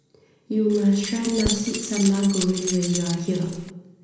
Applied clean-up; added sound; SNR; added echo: none; Keys jangling; 8 dB; reverberation time 1.1 s.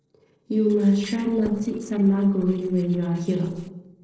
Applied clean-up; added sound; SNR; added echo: neural separator model SepFormer DNS4.